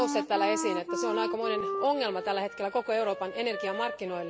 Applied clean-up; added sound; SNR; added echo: none; Wind instrument, woodwind instrument; 4 dB; none.